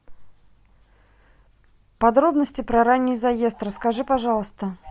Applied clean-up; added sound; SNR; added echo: none; none; none; none.